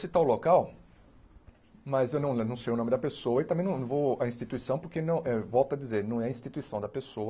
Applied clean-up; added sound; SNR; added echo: none; none; none; none.